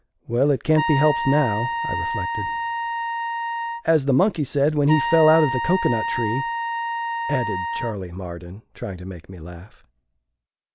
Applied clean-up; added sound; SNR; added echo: none; Trumpet; 2 dB; none.